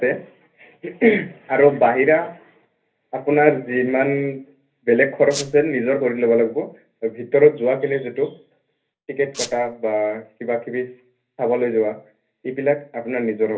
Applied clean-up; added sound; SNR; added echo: none; Squeak; 11 dB; reverberation time 0.3 s.